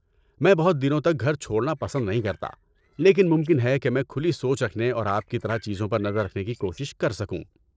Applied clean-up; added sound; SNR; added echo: neural separator model SepFormer DNS4.